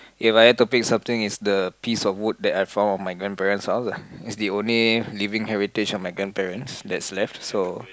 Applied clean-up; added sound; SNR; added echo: none; none; none; none.